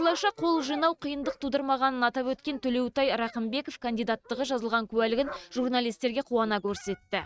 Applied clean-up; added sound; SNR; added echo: neural mask model RNNoise.